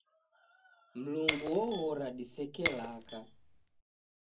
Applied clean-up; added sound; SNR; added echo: none; Shatter; -4 dB; reverberation time 0.4 s.